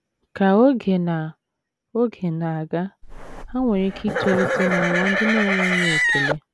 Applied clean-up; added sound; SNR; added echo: none; Livestock, farm animals, working animals; 0 dB; none.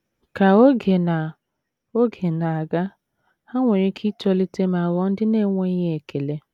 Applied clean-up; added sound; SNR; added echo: none; none; none; none.